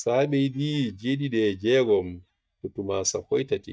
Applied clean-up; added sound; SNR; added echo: neural mask model DeepFilterNet 3.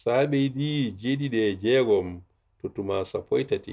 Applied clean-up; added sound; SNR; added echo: none; none; none; none.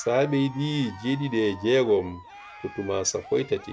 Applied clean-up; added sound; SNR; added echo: none; Cheering; 19 dB; none.